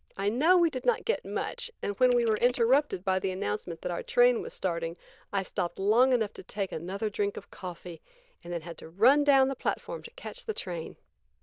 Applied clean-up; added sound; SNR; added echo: neural diffusion model UNIVERSE++.